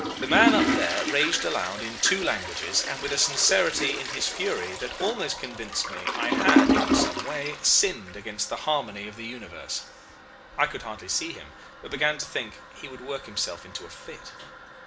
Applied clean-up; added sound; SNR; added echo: none; Toilet flush; 2 dB; none.